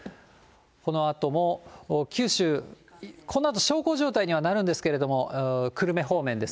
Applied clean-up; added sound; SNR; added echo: none; none; none; none.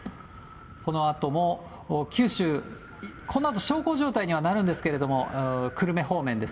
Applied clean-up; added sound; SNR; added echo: none; Wind; 19 dB; reverberation time 0.4 s.